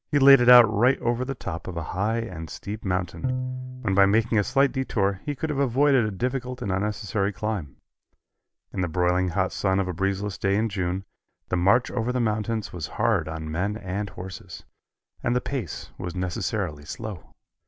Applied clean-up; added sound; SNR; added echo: none; Bowed string instrument; 11 dB; none.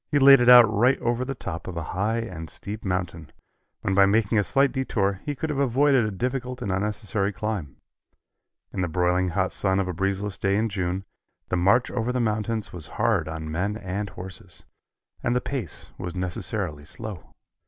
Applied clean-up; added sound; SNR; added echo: none; none; none; none.